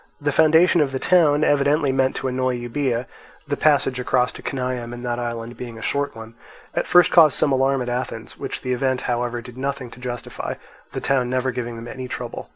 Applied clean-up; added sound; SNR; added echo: none; none; none; none.